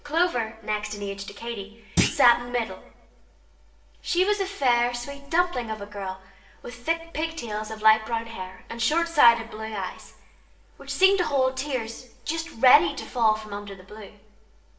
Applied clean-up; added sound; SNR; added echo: none; Thump, thud; 0 dB; reverberation time 0.6 s.